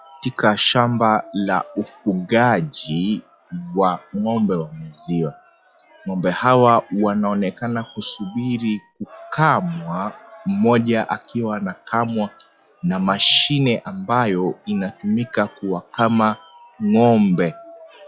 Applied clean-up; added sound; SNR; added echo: classical method log-MMSE.